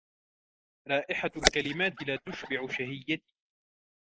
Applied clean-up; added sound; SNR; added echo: neural mask model Resemble Enhance denoiser.